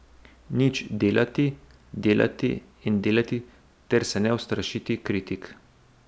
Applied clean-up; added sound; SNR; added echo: none; none; none; none.